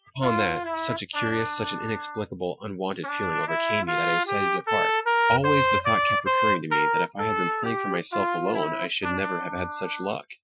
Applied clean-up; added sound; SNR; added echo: classical method Wiener filter.